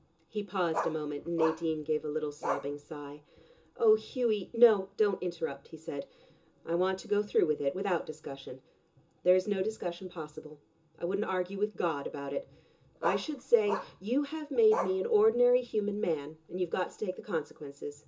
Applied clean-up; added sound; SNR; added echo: none; Bark; 8 dB; reverberation time 0.2 s.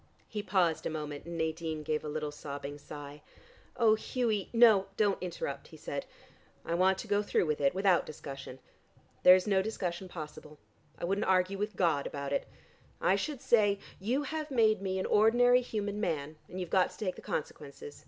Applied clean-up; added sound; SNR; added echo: none; none; none; none.